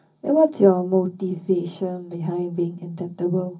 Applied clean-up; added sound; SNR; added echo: none; none; none; reverberation time 0.4 s.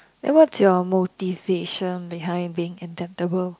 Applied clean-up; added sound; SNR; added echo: none; none; none; none.